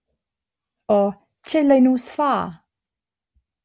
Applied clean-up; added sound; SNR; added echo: none; none; none; none.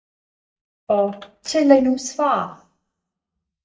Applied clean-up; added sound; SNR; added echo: neural mask model DeepFilterNet 3.